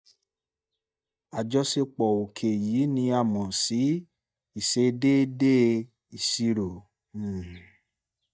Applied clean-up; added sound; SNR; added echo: neural mask model DeepFilterNet 3.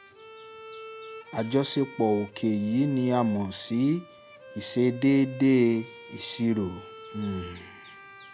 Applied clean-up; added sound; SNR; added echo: none; Bowed string instrument; 18 dB; none.